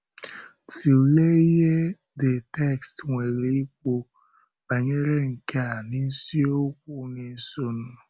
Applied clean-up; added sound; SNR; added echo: none; none; none; none.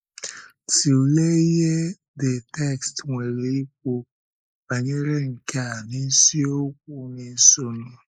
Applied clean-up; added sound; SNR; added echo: neural mask model Resemble Enhance denoiser.